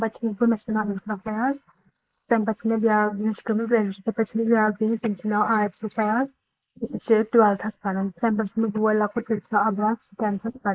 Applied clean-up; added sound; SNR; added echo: neural mask model Resemble Enhance denoiser.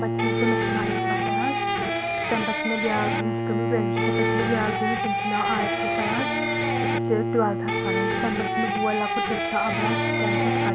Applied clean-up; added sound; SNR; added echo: none; Bowed string instrument + Electric guitar; -5 dB; none.